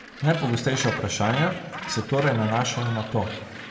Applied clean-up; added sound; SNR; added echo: none; Gull, seagull; 10 dB; reverberation time 1.2 s.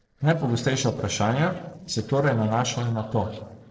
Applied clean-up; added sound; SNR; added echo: neural separator model SepFormer DNS4.